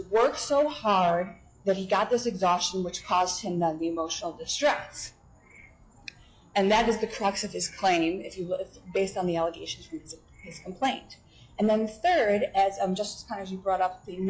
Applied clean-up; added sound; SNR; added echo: classical method log-MMSE.